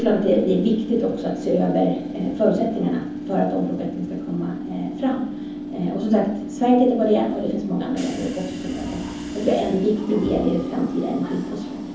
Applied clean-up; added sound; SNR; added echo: none; Subway, metro, underground / Train; 8 dB; reverberation time 0.7 s.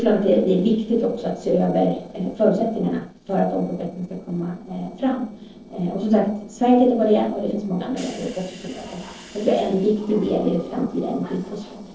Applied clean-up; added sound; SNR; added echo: neural separator model SepFormer DNS4.